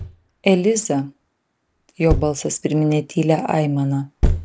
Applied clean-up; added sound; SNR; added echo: none; Thump, thud; 6 dB; none.